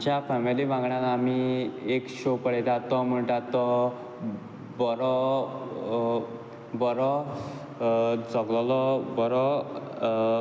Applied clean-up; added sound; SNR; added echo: none; none; none; none.